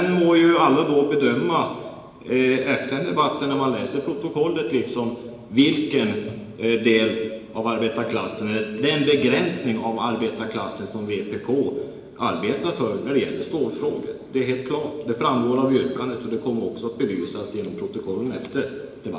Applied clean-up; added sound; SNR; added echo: none; Marimba, xylophone; 16 dB; reverberation time 1.3 s.